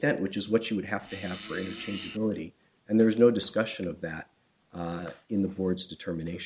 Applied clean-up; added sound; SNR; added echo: none; Fart; 12 dB; none.